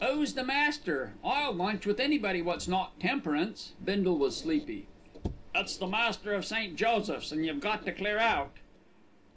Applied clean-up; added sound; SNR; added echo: none; Squeak; 17 dB; reverberation time 0.3 s.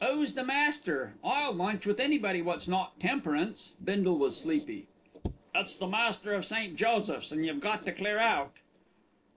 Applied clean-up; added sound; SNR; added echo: neural separator model SepFormer DNS4.